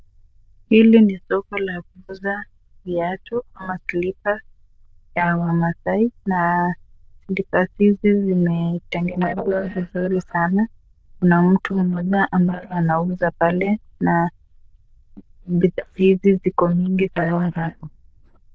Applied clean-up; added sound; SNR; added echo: neural diffusion model UNIVERSE++.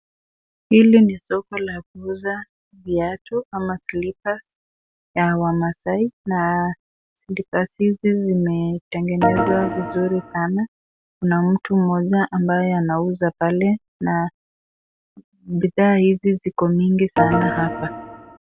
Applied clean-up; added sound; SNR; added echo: none; Organ; 2 dB; none.